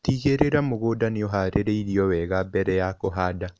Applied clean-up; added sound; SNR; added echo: none; none; none; none.